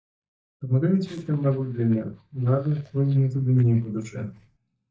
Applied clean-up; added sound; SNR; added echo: neural mask model DeepFilterNet 3.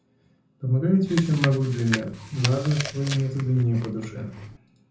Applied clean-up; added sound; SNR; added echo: none; Chewing, mastication; 11 dB; reverberation time 0.5 s.